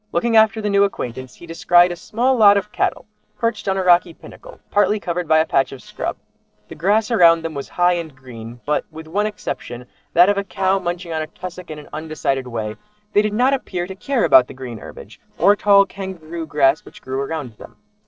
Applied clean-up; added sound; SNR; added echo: neural separator model SepFormer DNS4.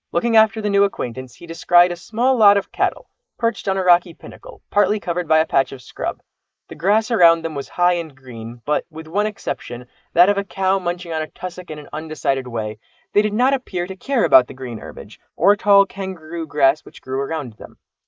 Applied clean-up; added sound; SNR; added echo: neural mask model Resemble Enhance denoiser.